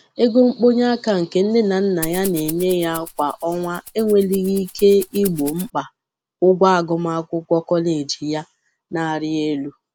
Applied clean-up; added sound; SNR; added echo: none; Rattle (instrument); 15 dB; none.